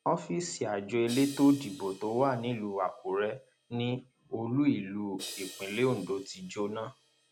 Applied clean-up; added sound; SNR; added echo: none; Crash cymbal; 19 dB; none.